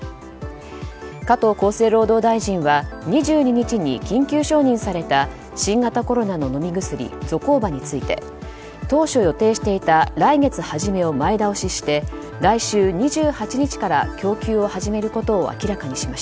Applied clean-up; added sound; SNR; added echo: none; none; none; none.